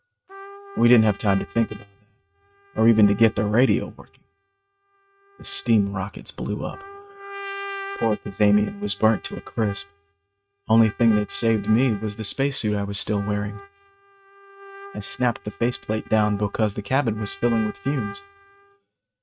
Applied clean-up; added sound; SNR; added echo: neural mask model RNNoise.